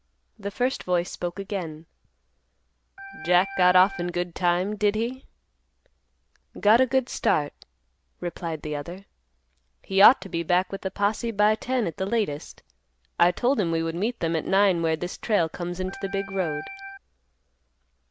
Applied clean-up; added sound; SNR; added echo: none; Organ; 10 dB; none.